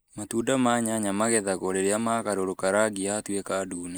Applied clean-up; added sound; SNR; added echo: neural mask model Resemble Enhance denoiser.